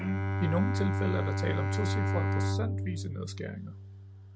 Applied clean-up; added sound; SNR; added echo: none; Bowed string instrument; -5 dB; none.